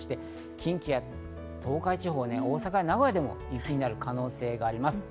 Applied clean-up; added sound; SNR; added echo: none; none; none; none.